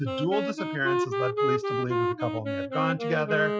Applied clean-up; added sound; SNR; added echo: classical method Wiener filter.